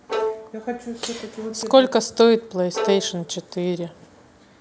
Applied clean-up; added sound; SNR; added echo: none; Bowed string instrument; 9 dB; none.